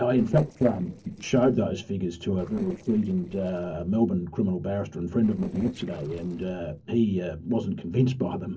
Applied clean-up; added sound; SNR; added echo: neural separator model SepFormer DNS4.